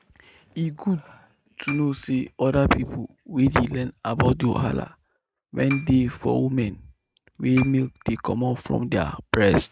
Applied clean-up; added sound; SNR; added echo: neural mask model RNNoise.